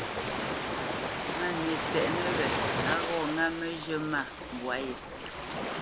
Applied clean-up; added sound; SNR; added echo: none; Ocean; -1 dB; none.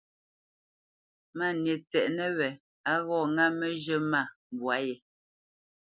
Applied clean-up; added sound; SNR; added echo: none; none; none; none.